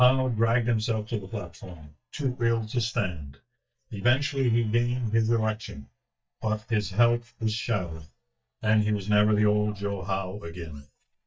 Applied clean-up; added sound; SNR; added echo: neural mask model DeepFilterNet 3.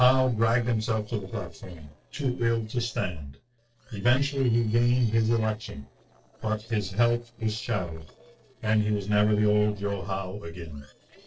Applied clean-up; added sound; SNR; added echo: neural separator model SepFormer DNS4.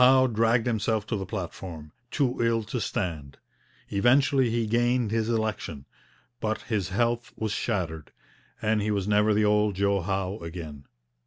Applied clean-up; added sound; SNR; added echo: none; none; none; none.